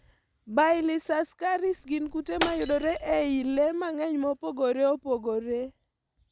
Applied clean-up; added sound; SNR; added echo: none; Shatter; 10 dB; none.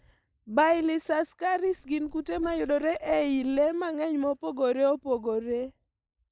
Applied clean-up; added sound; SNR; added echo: neural mask model Resemble Enhance denoiser.